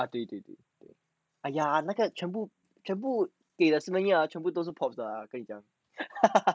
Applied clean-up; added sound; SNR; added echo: none; none; none; none.